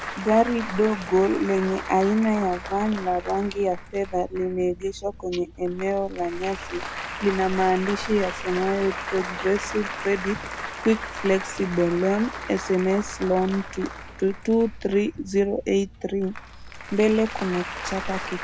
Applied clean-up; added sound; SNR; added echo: none; Applause; 10 dB; none.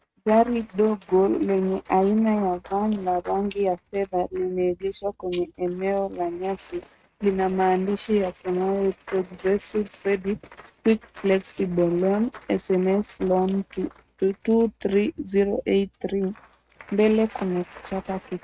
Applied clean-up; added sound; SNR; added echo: neural mask model RNNoise.